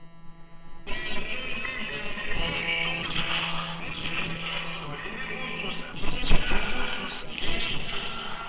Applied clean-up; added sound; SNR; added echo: neural separator model SepFormer WHAMR!.